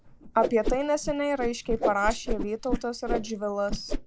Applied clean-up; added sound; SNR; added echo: neural mask model Resemble Enhance denoiser.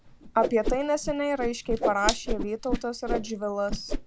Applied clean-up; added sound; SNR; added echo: none; Whoosh, swoosh, swish; 3 dB; none.